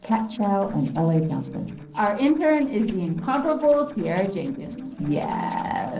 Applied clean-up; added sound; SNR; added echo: neural separator model SepFormer DNS4.